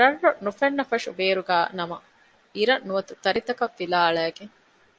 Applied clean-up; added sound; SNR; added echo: none; none; none; none.